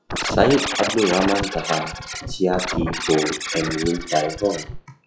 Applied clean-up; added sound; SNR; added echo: classical method log-MMSE.